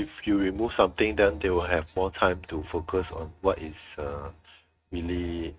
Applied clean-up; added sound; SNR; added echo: neural mask model RNNoise.